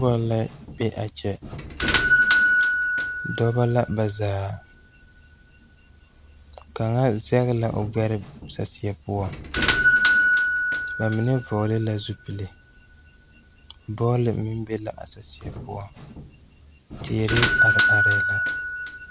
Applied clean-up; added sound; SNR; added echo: none; Doorbell; -1 dB; none.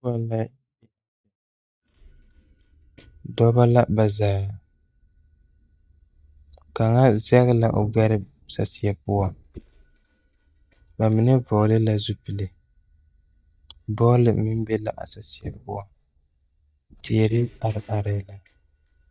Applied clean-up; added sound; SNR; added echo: neural mask model DeepFilterNet 3.